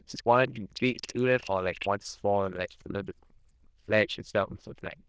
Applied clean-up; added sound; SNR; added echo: neural diffusion model UNIVERSE++.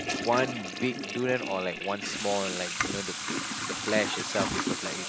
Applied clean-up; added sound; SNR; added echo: none; Toilet flush / Water tap, faucet; 2 dB; none.